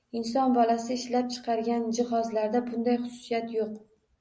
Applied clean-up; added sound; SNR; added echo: none; none; none; none.